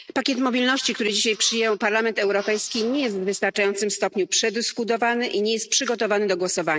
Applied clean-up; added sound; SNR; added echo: neural mask model RNNoise.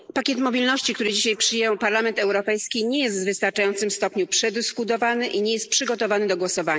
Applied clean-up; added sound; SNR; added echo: neural mask model Resemble Enhance denoiser.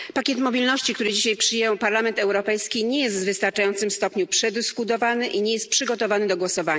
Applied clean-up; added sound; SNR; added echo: none; none; none; none.